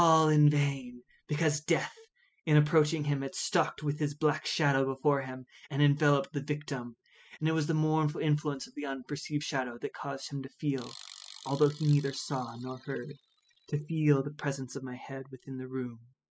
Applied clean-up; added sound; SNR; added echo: classical method spectral subtraction.